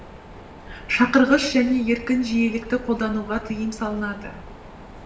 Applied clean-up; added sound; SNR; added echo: none; Mechanisms; 17 dB; reverberation time 0.8 s.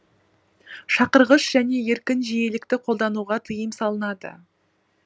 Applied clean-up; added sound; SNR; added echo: none; none; none; none.